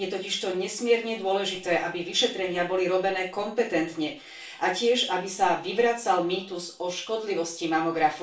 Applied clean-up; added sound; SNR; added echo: none; none; none; reverberation time 0.3 s.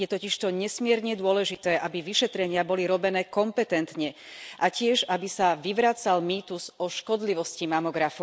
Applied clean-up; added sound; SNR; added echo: none; none; none; none.